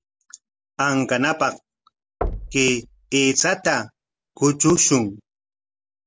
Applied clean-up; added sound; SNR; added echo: none; Knock; 11 dB; none.